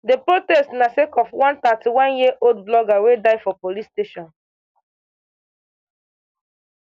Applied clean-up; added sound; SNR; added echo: none; none; none; none.